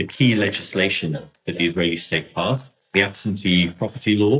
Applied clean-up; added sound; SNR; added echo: neural mask model DeepFilterNet 3.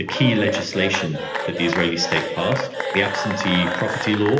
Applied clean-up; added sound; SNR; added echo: none; Applause / Cheering / Clapping; 4 dB; reverberation time 0.8 s.